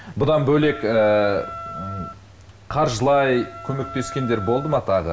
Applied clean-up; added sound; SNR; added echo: none; Wind instrument, woodwind instrument; 14 dB; none.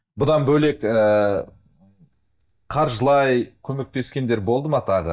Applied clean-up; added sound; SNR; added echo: neural mask model DeepFilterNet 3.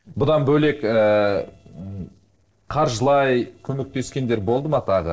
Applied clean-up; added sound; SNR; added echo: neural separator model SepFormer DNS4.